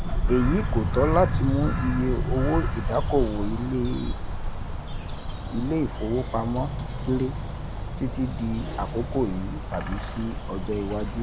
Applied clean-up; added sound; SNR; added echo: none; Bird vocalization, bird call, bird song; 0 dB; none.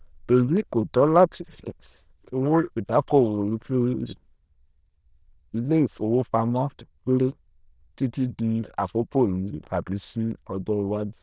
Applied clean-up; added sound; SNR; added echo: neural diffusion model UNIVERSE++.